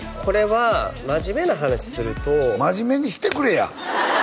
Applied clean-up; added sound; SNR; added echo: none; none; none; none.